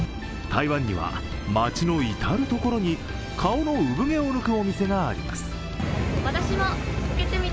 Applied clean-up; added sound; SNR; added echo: none; none; none; none.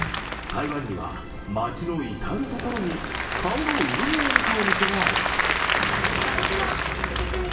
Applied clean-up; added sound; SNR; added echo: none; Applause / Crowd; -2 dB; reverberation time 0.8 s.